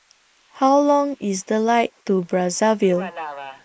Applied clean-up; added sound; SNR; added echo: neural mask model Resemble Enhance denoiser.